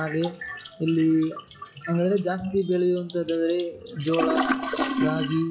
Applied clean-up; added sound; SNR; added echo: classical method log-MMSE.